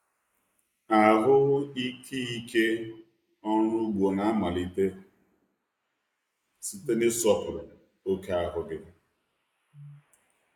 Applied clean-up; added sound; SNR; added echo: neural mask model Resemble Enhance denoiser.